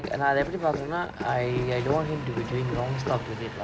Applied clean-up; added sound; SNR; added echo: none; Engine + Run; 7 dB; none.